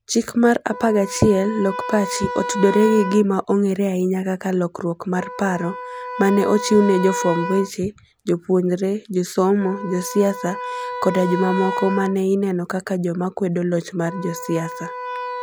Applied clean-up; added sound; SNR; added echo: none; Wind instrument, woodwind instrument; 10 dB; none.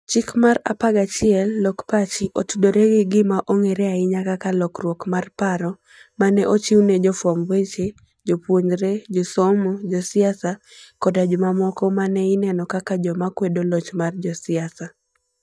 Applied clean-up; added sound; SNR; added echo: neural mask model DeepFilterNet 3.